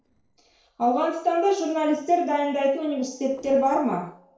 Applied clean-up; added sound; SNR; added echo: neural separator model SepFormer DNS4.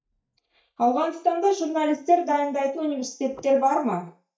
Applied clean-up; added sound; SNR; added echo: neural mask model DeepFilterNet 3.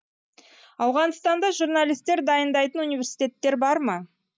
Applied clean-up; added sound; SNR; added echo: none; none; none; none.